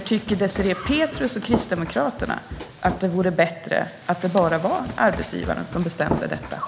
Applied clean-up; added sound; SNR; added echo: none; Run; 10 dB; none.